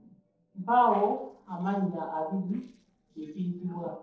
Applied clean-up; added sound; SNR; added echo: neural separator model SepFormer DNS4.